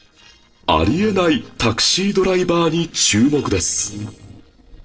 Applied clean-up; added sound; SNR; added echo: neural separator model SepFormer DNS4.